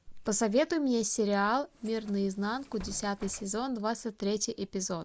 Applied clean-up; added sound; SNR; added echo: none; Bus; 18 dB; none.